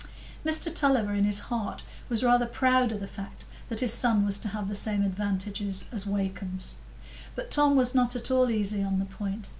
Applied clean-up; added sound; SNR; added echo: none; none; none; none.